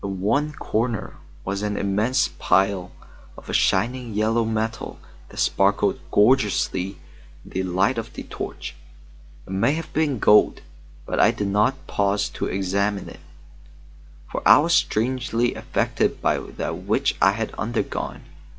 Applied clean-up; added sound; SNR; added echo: none; none; none; none.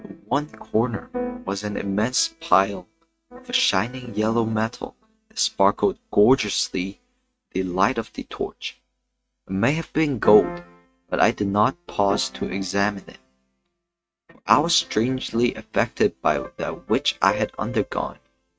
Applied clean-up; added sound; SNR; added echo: neural mask model RNNoise.